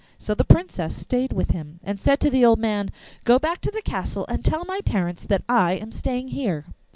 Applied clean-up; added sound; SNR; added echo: none; none; none; none.